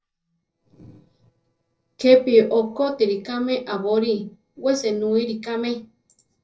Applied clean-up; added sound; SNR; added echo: neural separator model SepFormer DNS4.